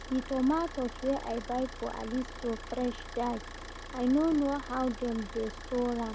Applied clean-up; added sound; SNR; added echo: none; Idling / Car; 11 dB; none.